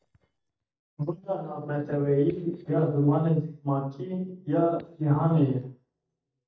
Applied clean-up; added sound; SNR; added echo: neural mask model DeepFilterNet 3.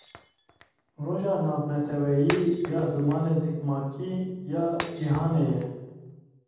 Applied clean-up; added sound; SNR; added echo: none; Shatter; 16 dB; reverberation time 1.2 s.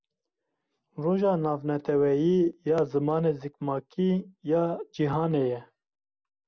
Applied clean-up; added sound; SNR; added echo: none; none; none; none.